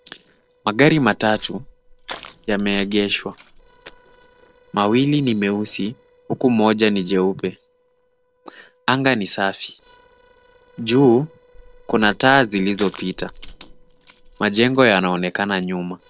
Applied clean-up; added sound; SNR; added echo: neural separator model SepFormer DNS4.